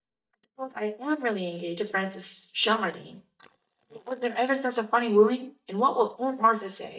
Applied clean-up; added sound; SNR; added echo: neural mask model DeepFilterNet 3.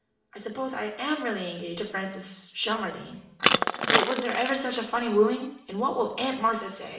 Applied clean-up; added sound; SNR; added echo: none; Crushing; -2 dB; reverberation time 0.7 s.